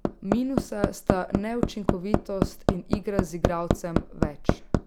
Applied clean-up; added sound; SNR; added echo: none; Hammer; -4 dB; none.